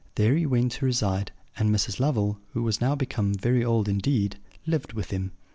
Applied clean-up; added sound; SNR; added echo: none; none; none; none.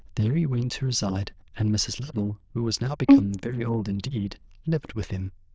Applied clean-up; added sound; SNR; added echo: neural diffusion model UNIVERSE++.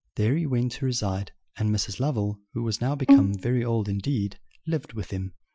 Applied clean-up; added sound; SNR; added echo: classical method Wiener filter.